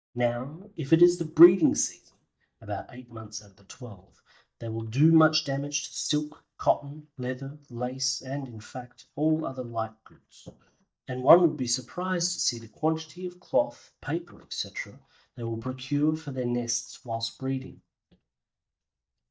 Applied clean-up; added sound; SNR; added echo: neural mask model DeepFilterNet 3.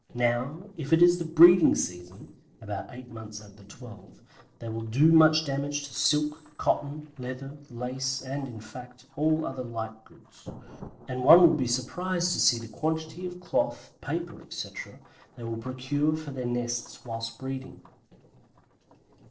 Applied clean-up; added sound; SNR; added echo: neural separator model SepFormer DNS4.